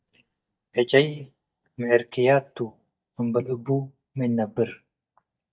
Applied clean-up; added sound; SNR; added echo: neural mask model DeepFilterNet 3.